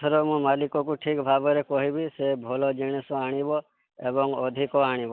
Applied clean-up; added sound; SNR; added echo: none; none; none; none.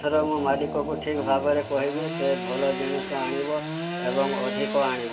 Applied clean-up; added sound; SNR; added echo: none; Sawing / Engine; 6 dB; reverberation time 0.2 s.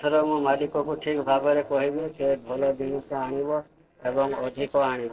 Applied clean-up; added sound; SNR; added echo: neural separator model SepFormer DNS4.